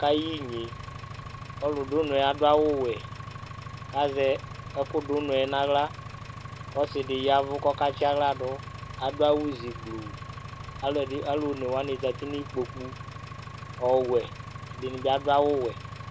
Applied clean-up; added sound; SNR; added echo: none; Engine; 11 dB; none.